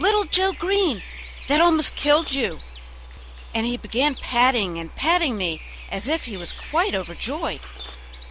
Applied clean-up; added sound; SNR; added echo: none; Bird; 18 dB; none.